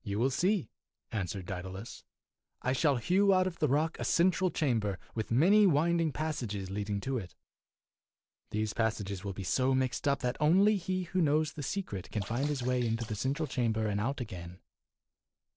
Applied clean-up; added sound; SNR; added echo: neural separator model SepFormer DNS4.